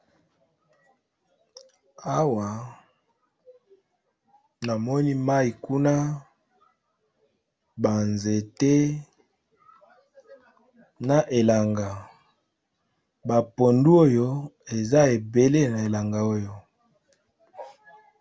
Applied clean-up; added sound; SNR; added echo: none; none; none; none.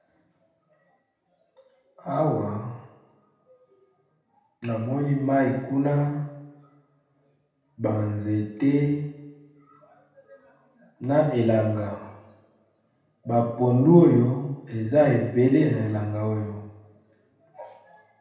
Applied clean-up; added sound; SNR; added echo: none; none; none; reverberation time 0.8 s.